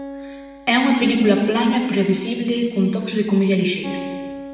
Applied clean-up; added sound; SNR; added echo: none; Acoustic guitar; 16 dB; reverberation time 1.6 s.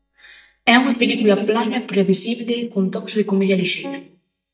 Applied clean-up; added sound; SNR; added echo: neural mask model DeepFilterNet 3.